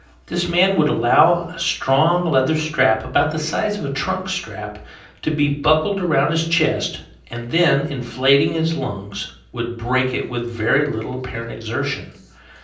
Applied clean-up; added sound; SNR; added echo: none; none; none; reverberation time 0.6 s.